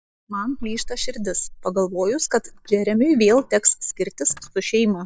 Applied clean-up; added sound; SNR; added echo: neural mask model DeepFilterNet 3.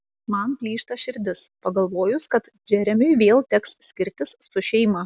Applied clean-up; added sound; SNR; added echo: none; none; none; none.